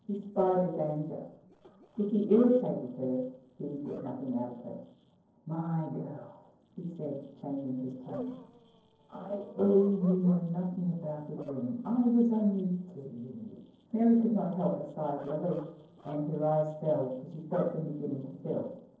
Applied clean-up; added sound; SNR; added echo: neural separator model SepFormer DNS4.